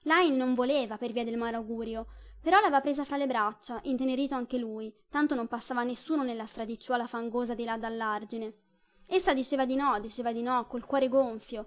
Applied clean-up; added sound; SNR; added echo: none; none; none; none.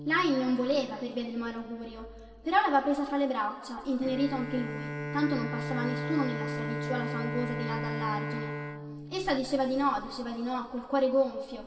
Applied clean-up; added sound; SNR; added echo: none; Bowed string instrument; 7 dB; reverberation time 2.2 s.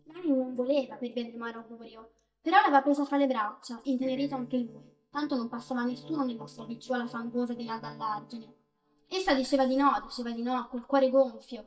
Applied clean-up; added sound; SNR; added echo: neural mask model DeepFilterNet 3.